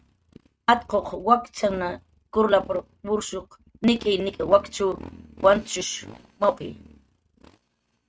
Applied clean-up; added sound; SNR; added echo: neural mask model RNNoise.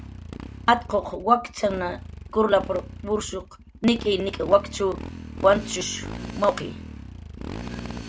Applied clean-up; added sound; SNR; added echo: none; Motorcycle; 12 dB; none.